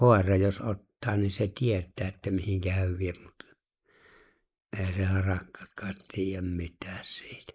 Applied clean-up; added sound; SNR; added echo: neural mask model Resemble Enhance denoiser.